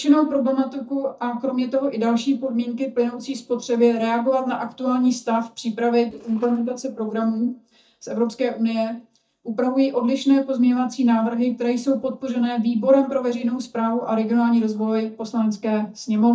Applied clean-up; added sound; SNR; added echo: neural mask model DeepFilterNet 3.